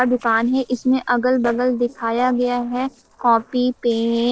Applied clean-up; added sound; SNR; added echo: neural separator model SepFormer DNS4.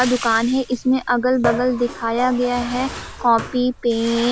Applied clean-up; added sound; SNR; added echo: none; Bathtub (filling or washing); 12 dB; none.